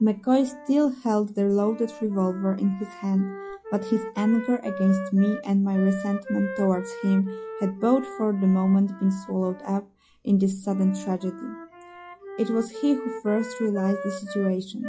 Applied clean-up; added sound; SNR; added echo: classical method log-MMSE.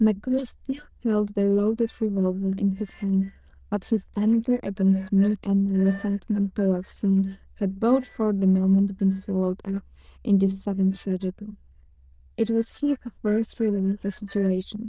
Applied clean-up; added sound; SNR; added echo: neural diffusion model UNIVERSE++.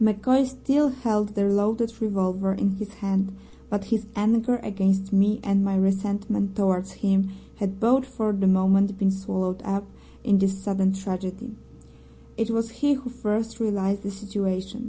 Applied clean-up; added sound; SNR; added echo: none; none; none; none.